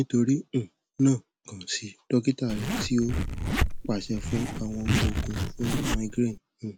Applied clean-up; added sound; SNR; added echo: none; Zipper (clothing); 0 dB; none.